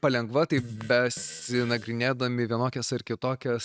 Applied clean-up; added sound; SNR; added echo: neural mask model RNNoise.